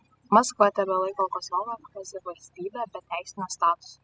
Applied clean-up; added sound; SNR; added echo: classical method spectral subtraction.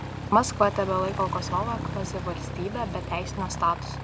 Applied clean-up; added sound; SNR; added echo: none; Aircraft; 5 dB; none.